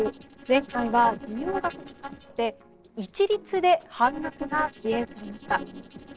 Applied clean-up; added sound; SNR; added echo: neural separator model SepFormer DNS4.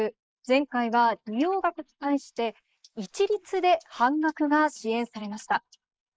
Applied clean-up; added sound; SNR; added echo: neural mask model Resemble Enhance denoiser.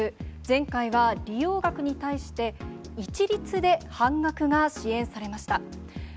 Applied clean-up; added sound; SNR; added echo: none; none; none; none.